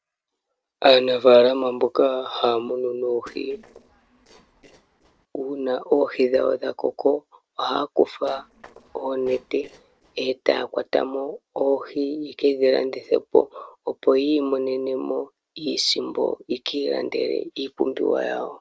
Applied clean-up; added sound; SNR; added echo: neural separator model SepFormer DNS4.